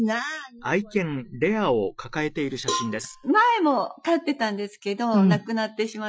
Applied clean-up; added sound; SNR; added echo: classical method Wiener filter.